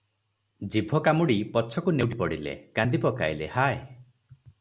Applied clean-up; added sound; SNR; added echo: none; none; none; none.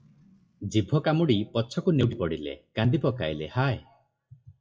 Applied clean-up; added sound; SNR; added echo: classical method WPE with log-MMSE.